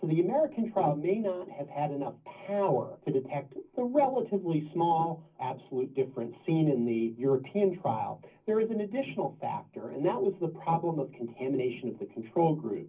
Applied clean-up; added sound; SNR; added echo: none; none; none; reverberation time 0.4 s.